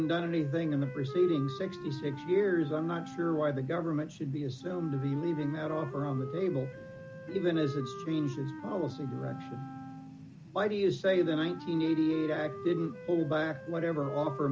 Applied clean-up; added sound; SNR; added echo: none; Wind instrument, woodwind instrument; 12 dB; none.